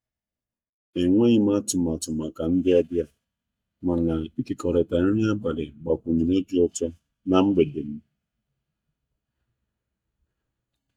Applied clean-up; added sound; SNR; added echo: neural mask model DeepFilterNet 3.